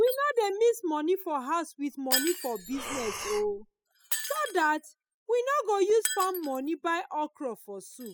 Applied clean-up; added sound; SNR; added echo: classical method spectral subtraction.